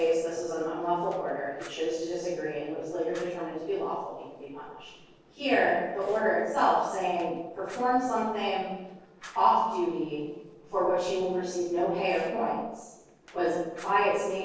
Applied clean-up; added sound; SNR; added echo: neural separator model SepFormer DNS4.